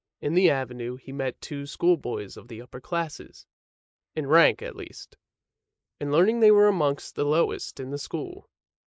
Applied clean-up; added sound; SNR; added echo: neural mask model Resemble Enhance denoiser.